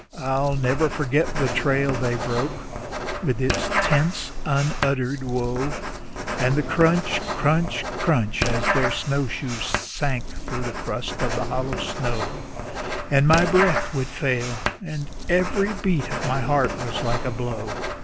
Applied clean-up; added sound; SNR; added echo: none; Writing; 4 dB; none.